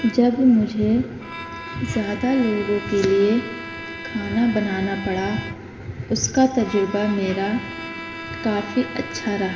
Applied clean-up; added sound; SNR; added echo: none; Bowed string instrument; 13 dB; reverberation time 2.4 s.